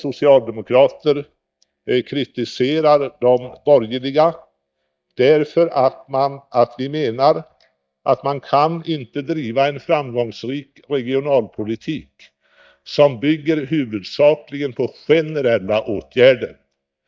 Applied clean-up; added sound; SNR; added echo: neural mask model DeepFilterNet 3.